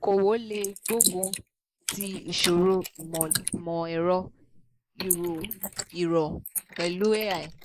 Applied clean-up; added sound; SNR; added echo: neural mask model Resemble Enhance denoiser.